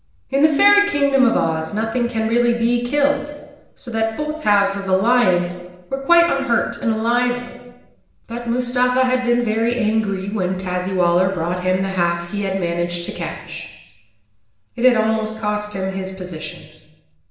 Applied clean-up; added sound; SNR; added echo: none; none; none; reverberation time 1.1 s.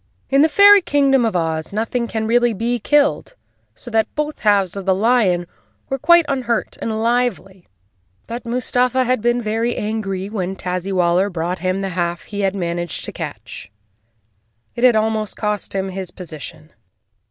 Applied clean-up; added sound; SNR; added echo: none; none; none; none.